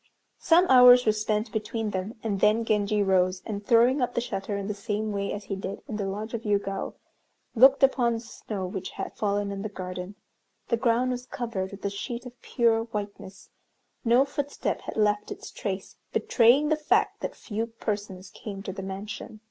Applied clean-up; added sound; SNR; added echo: none; none; none; none.